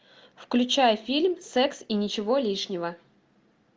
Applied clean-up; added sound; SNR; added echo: none; none; none; none.